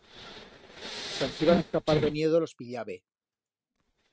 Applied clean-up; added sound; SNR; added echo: neural mask model RNNoise.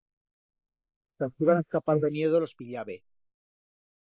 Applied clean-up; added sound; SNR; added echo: neural mask model Resemble Enhance denoiser.